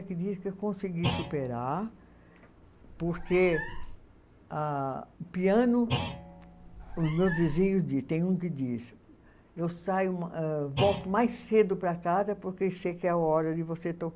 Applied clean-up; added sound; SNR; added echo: none; Thump, thud + Meow; 11 dB; none.